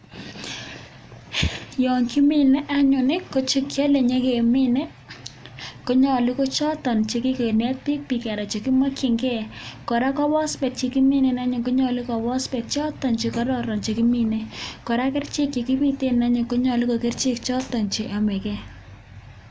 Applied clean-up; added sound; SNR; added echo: none; none; none; none.